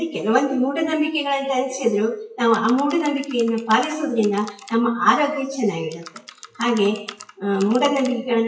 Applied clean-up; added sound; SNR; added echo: classical method WPE with log-MMSE.